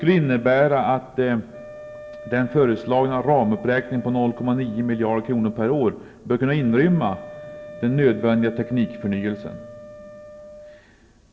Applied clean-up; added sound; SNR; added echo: none; Wind instrument, woodwind instrument; 18 dB; reverberation time 1.4 s.